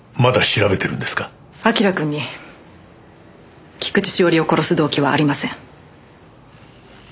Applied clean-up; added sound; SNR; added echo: none; none; none; none.